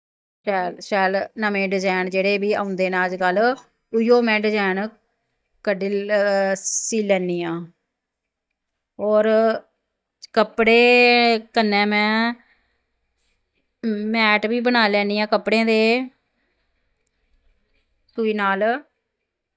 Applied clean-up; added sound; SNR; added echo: neural mask model DeepFilterNet 3.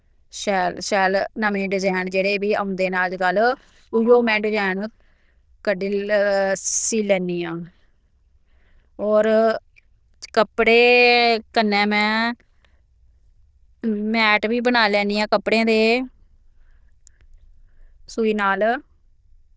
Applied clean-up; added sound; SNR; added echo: neural diffusion model UNIVERSE++.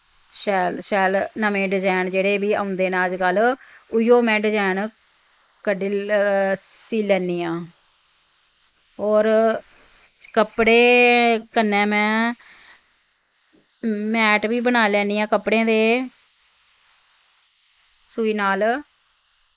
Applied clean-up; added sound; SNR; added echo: neural mask model Resemble Enhance denoiser.